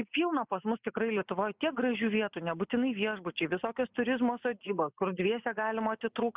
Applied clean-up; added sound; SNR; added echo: neural mask model Resemble Enhance denoiser.